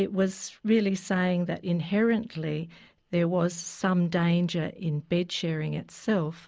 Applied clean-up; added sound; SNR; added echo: none; none; none; none.